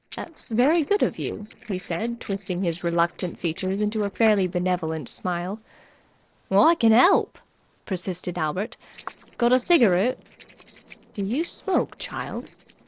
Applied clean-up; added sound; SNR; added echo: neural separator model SepFormer DNS4.